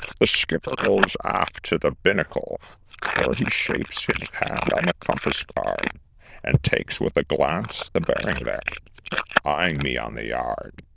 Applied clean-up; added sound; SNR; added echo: neural diffusion model UNIVERSE++.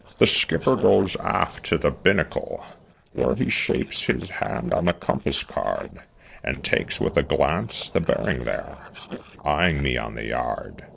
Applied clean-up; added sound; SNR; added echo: neural separator model SepFormer DNS4.